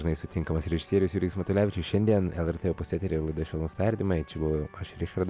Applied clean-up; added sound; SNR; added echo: none; none; none; none.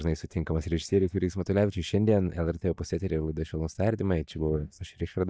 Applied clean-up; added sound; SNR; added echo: neural mask model DeepFilterNet 3.